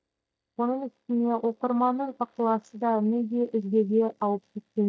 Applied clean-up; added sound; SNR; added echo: neural mask model DeepFilterNet 3.